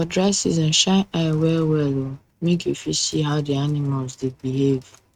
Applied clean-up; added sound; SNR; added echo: neural mask model RNNoise.